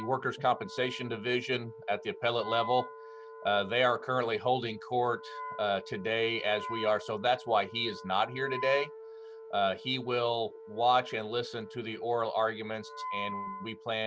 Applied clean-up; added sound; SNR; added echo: none; Wind instrument, woodwind instrument; 12 dB; none.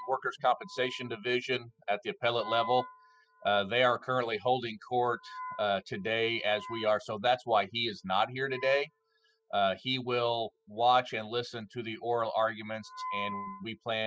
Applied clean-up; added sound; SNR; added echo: classical method spectral subtraction.